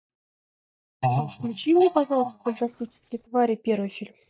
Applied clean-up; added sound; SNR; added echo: neural mask model DeepFilterNet 3.